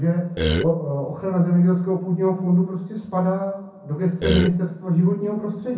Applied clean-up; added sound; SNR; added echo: none; Burping, eructation; -1 dB; reverberation time 0.6 s.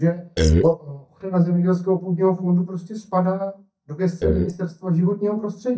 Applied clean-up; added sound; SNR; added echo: neural mask model DeepFilterNet 3.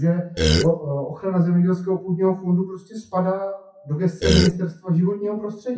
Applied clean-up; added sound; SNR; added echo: classical method WPE with log-MMSE.